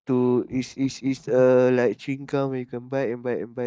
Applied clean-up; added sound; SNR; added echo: neural mask model DeepFilterNet 3.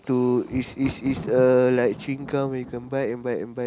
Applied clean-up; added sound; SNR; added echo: none; Thunder; 16 dB; none.